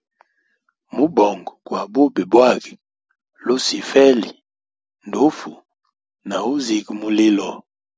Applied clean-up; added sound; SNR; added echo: none; none; none; none.